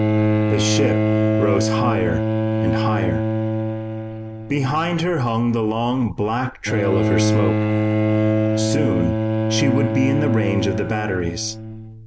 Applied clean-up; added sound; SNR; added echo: none; Bowed string instrument; -3 dB; none.